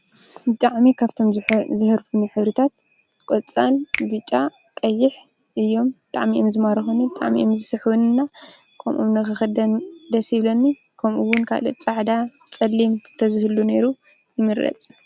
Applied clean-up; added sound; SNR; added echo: none; Finger snapping; 16 dB; none.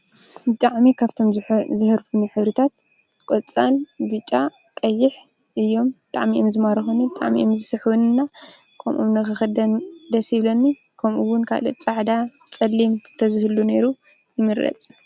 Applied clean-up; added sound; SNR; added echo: none; none; none; none.